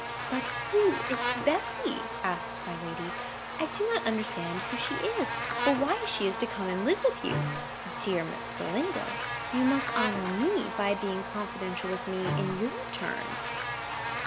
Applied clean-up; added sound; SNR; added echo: none; Bowed string instrument + Buzz; 3 dB; none.